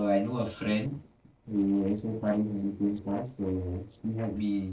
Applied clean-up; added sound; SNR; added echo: neural separator model SepFormer DNS4.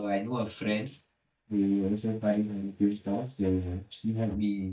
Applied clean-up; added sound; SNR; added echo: neural mask model DeepFilterNet 3.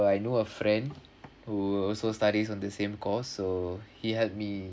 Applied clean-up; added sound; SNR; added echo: none; none; none; none.